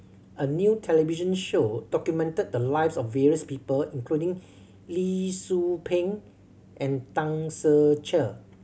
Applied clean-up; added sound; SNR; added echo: none; none; none; none.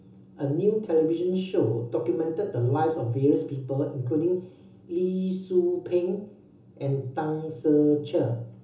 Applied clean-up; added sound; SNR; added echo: none; none; none; reverberation time 0.6 s.